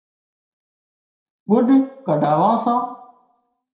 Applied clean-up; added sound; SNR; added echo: none; none; none; reverberation time 0.6 s.